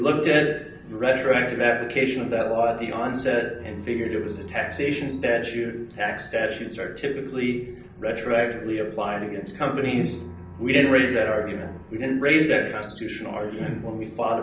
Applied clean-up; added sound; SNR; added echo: none; Bowed string instrument; 19 dB; reverberation time 0.6 s.